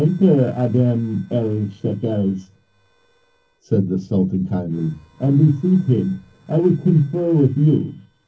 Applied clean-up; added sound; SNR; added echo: neural separator model SepFormer DNS4.